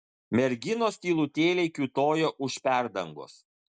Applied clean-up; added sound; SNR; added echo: none; none; none; none.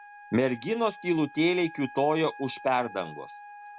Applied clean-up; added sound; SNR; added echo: none; Wind instrument, woodwind instrument; 17 dB; none.